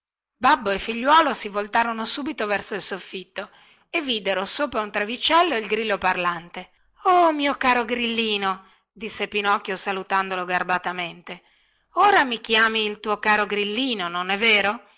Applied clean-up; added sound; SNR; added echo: neural mask model Resemble Enhance denoiser.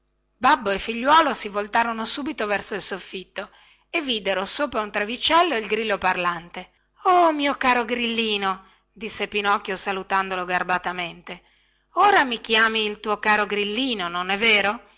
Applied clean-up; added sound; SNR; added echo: none; none; none; none.